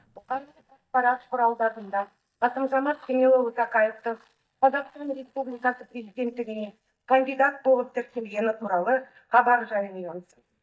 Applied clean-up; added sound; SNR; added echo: neural mask model DeepFilterNet 3.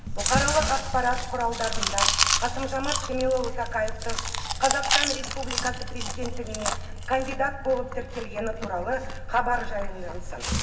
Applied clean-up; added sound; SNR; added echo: none; Chewing, mastication; -1 dB; reverberation time 0.4 s.